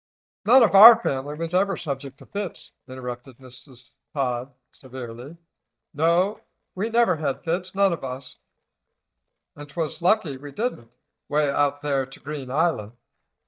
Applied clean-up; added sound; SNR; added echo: neural mask model DeepFilterNet 3.